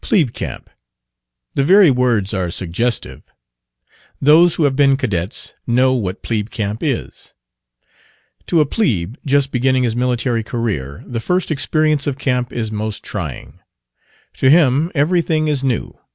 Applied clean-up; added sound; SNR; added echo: none; none; none; none.